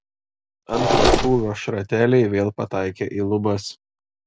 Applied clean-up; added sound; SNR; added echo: none; Mechanisms; -3 dB; none.